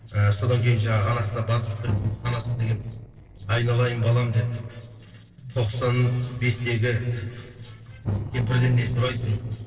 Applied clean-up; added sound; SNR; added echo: neural separator model SepFormer DNS4.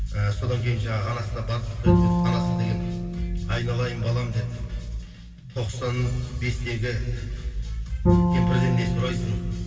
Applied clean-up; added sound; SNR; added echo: none; Bowed string instrument; 1 dB; reverberation time 2.4 s.